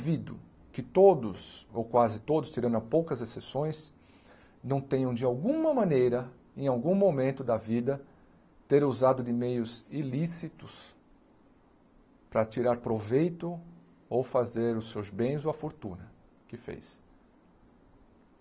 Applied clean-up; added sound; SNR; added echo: none; none; none; none.